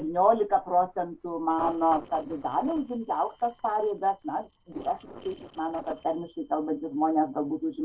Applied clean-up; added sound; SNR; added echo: neural separator model SepFormer DNS4.